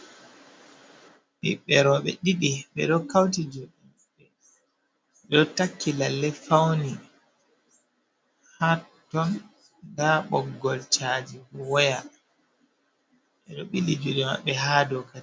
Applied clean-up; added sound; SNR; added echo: none; none; none; none.